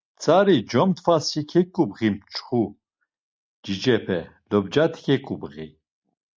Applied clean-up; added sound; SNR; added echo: none; none; none; none.